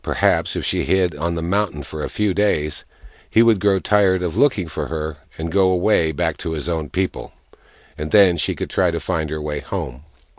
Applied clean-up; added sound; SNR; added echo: none; none; none; none.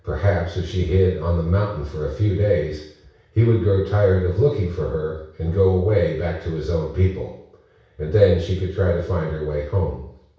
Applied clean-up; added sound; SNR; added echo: none; none; none; reverberation time 0.6 s.